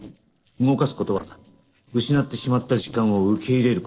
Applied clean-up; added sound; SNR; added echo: neural separator model SepFormer DNS4.